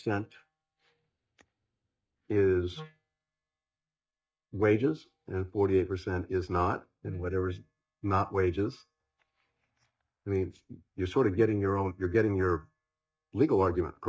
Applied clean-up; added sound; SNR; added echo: neural mask model DeepFilterNet 3.